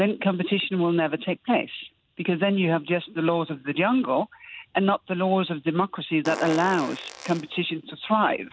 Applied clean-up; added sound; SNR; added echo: none; Fart; 12 dB; none.